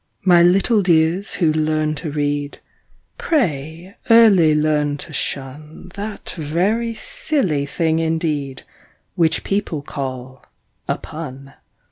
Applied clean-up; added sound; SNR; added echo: none; none; none; none.